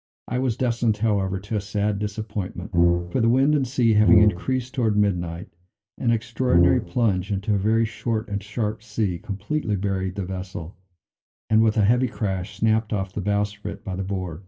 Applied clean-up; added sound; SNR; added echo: none; Brass instrument; 0 dB; reverberation time 0.2 s.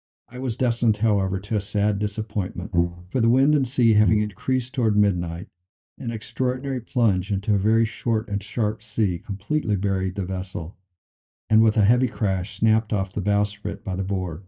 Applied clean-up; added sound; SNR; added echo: neural mask model DeepFilterNet 3.